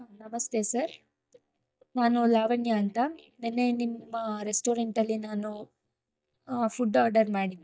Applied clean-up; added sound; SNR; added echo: neural mask model DeepFilterNet 3.